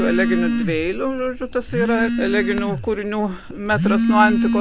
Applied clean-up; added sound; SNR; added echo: none; Telephone; 0 dB; none.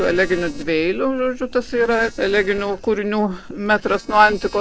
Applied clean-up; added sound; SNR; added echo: neural separator model SepFormer DNS4.